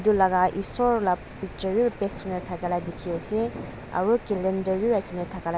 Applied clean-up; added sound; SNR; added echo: none; none; none; none.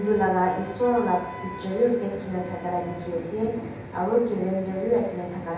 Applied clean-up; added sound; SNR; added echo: none; Wind instrument, woodwind instrument; 18 dB; reverberation time 0.9 s.